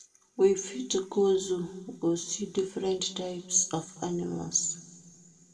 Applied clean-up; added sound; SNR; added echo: none; none; none; reverberation time 1.4 s.